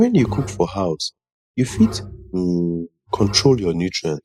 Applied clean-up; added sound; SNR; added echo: classical method spectral subtraction.